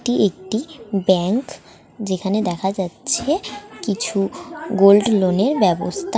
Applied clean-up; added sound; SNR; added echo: none; none; none; none.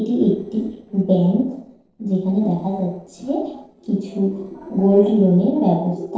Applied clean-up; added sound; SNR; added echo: neural separator model SepFormer DNS4.